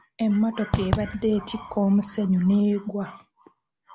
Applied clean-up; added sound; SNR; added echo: none; Fireworks; 7 dB; none.